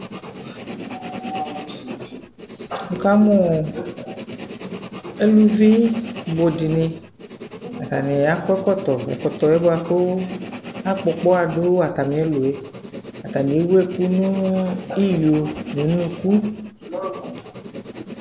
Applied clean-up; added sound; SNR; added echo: none; Writing; 13 dB; none.